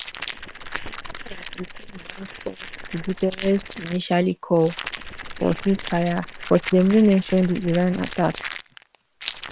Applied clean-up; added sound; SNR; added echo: neural separator model SepFormer WHAM!.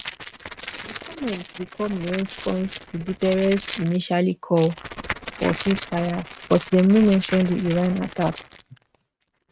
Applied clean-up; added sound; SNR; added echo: neural mask model RNNoise.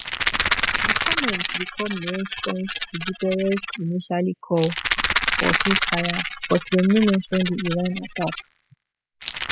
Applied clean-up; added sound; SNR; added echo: classical method spectral subtraction.